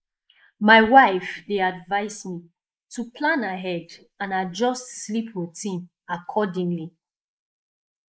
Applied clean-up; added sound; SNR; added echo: neural mask model Resemble Enhance denoiser.